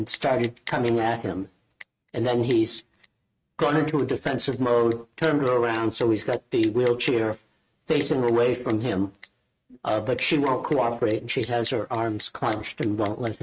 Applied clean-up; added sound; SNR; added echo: neural mask model RNNoise.